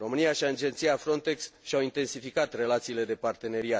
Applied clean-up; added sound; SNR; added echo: none; none; none; none.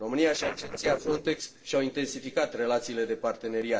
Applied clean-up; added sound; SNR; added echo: neural separator model SepFormer DNS4.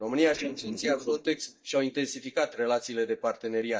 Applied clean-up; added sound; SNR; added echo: neural mask model DeepFilterNet 3.